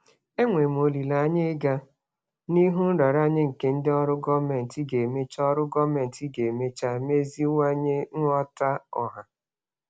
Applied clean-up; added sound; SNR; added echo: none; none; none; none.